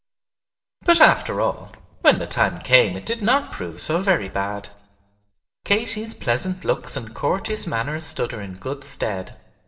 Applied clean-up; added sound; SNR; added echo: none; Walk, footsteps; 18 dB; reverberation time 0.7 s.